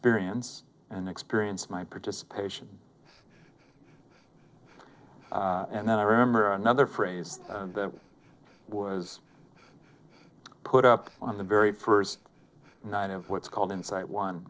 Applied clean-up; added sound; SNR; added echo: neural separator model SepFormer DNS4.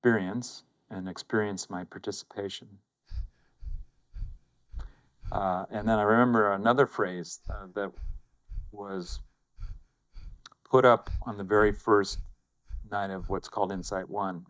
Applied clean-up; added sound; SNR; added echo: neural mask model DeepFilterNet 3.